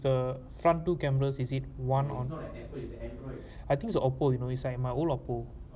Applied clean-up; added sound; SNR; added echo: none; none; none; none.